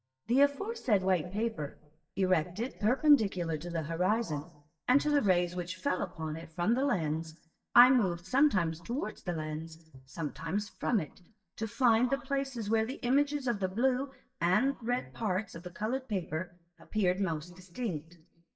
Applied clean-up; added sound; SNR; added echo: neural mask model DeepFilterNet 3.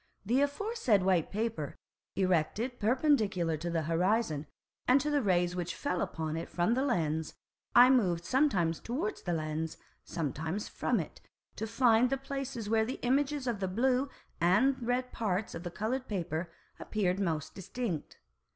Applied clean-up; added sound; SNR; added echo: none; none; none; none.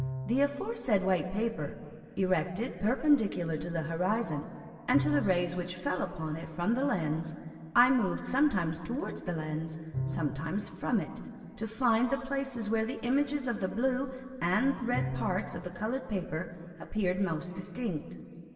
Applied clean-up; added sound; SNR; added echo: none; Bowed string instrument; 13 dB; reverberation time 2.7 s.